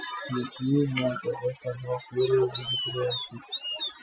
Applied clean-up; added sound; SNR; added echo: classical method Wiener filter.